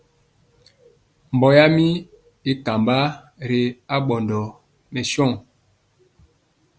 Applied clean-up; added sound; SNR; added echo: none; none; none; none.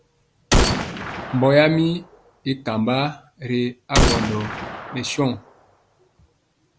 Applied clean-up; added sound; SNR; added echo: none; Gunshot, gunfire; 1 dB; none.